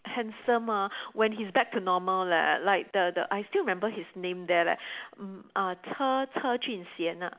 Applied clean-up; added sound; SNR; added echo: none; none; none; none.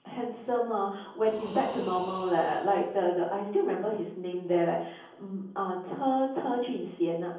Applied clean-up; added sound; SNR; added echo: none; Breathing; 19 dB; reverberation time 0.7 s.